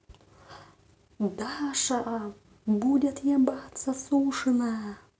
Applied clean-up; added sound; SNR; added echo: none; none; none; none.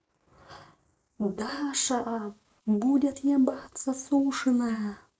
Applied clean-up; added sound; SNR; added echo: neural mask model Resemble Enhance denoiser.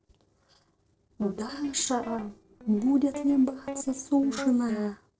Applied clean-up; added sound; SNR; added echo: neural separator model SepFormer DNS4.